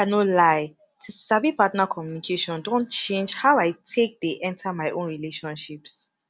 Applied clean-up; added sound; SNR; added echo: none; none; none; none.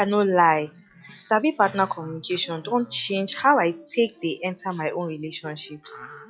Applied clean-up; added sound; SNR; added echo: classical method log-MMSE.